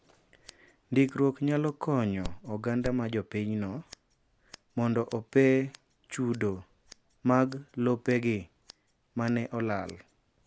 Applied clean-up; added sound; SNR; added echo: none; Scissors; 19 dB; none.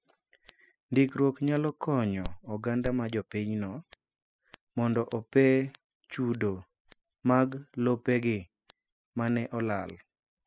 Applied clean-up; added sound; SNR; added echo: classical method spectral subtraction.